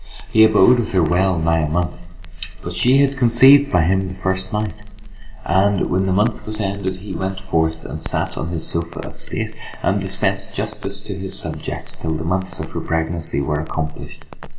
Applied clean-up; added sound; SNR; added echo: none; Crackle; 10 dB; reverberation time 0.7 s.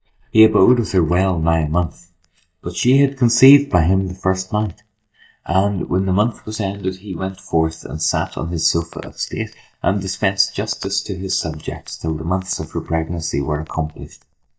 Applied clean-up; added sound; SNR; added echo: neural mask model DeepFilterNet 3.